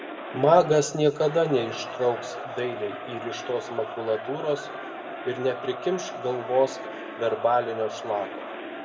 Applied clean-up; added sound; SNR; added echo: none; Crowd; 10 dB; reverberation time 1.2 s.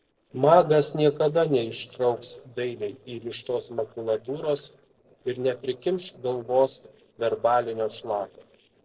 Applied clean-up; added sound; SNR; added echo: neural separator model SepFormer DNS4.